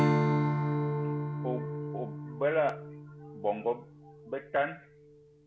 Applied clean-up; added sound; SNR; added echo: none; Strum; -3 dB; none.